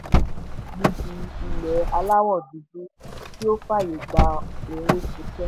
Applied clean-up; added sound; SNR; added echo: none; Car; -1 dB; none.